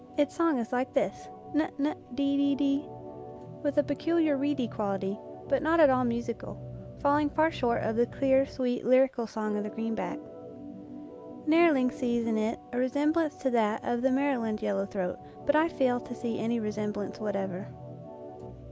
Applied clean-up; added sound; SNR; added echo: none; Organ; 14 dB; none.